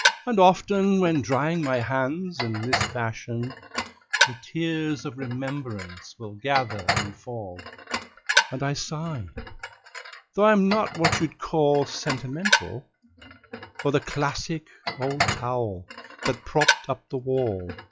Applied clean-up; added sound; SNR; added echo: classical method log-MMSE.